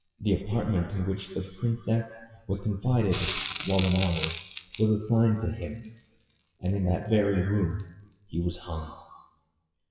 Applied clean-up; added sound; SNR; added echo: classical method WPE with log-MMSE.